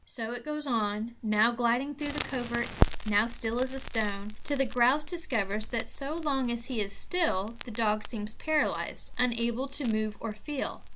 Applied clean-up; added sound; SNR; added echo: none; Crackle; 5 dB; none.